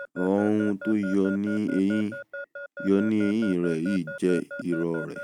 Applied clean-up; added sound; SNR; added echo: neural mask model RNNoise.